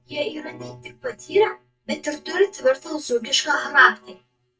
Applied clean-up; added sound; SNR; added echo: neural mask model DeepFilterNet 3.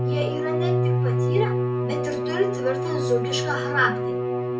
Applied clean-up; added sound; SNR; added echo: none; Bowed string instrument; -4 dB; reverberation time 0.3 s.